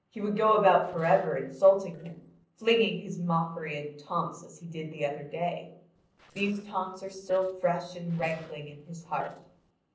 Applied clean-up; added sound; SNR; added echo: neural separator model SepFormer DNS4.